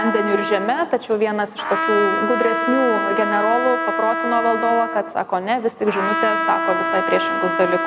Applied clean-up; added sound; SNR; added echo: none; Trumpet; 2 dB; none.